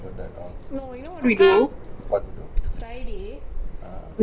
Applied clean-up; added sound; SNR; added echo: none; Harmonica + Bird vocalization, bird call, bird song; 4 dB; none.